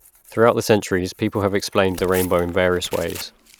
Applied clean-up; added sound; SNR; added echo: none; Tearing; 19 dB; none.